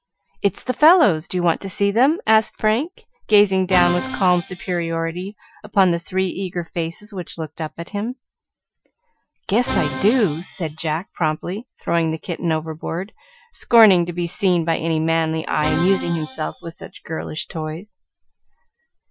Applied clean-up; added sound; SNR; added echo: classical method Wiener filter.